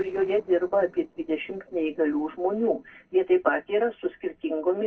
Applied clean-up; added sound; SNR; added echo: neural separator model SepFormer DNS4.